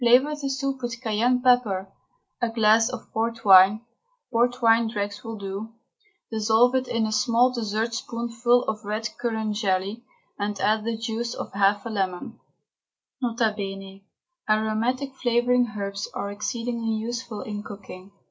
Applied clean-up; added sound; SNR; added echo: none; none; none; none.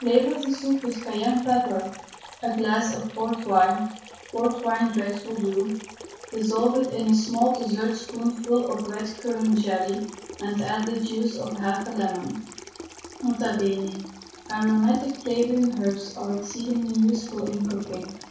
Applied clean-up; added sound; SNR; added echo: none; Sink (filling or washing) / Water tap, faucet; 17 dB; reverberation time 0.6 s.